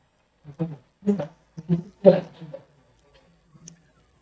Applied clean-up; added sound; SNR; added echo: neural mask model DeepFilterNet 3.